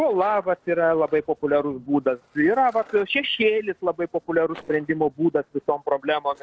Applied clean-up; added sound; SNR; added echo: neural separator model SepFormer DNS4.